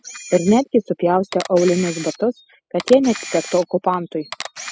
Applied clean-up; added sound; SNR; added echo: classical method spectral subtraction.